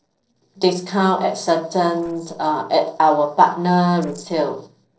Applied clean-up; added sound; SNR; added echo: neural separator model SepFormer DNS4.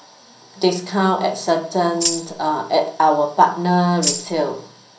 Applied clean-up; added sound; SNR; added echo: none; Tambourine; 5 dB; reverberation time 0.6 s.